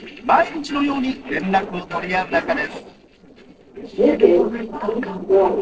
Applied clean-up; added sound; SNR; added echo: neural separator model SepFormer DNS4.